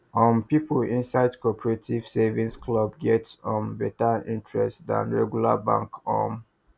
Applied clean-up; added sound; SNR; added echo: none; none; none; none.